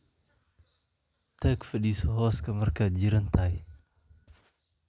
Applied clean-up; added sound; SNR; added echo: none; none; none; none.